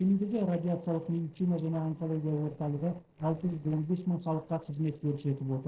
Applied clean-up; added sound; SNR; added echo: neural separator model SepFormer DNS4.